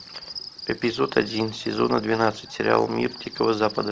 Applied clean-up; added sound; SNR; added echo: none; Cricket; 15 dB; none.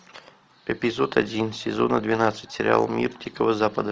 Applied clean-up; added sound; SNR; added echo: none; none; none; none.